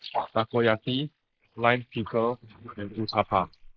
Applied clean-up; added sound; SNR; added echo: neural mask model Resemble Enhance denoiser.